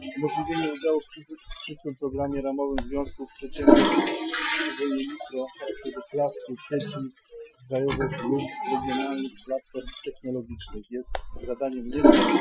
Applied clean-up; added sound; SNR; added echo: classical method Wiener filter.